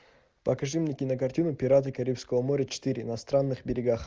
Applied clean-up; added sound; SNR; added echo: none; none; none; none.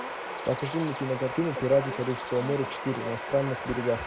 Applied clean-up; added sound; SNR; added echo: none; Bird vocalization, bird call, bird song; 7 dB; none.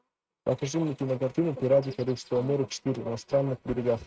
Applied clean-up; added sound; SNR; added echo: neural mask model RNNoise.